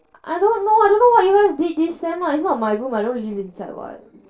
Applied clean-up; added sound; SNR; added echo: neural separator model SepFormer DNS4.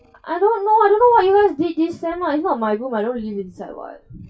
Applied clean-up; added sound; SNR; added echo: classical method WPE with log-MMSE.